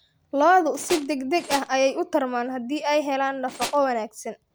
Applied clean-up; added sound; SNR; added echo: none; Tools; 11 dB; none.